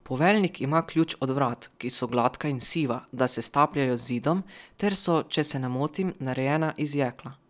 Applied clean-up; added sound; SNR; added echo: none; none; none; none.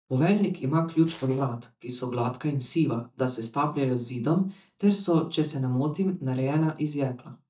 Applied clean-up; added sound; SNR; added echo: neural mask model DeepFilterNet 3.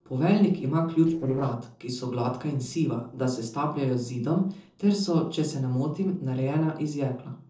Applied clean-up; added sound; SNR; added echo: neural separator model SepFormer DNS4.